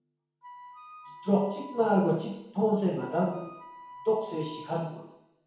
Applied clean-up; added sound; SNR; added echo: none; Wind instrument, woodwind instrument; 17 dB; reverberation time 0.9 s.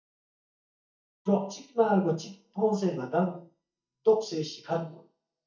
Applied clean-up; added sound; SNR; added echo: neural mask model DeepFilterNet 3.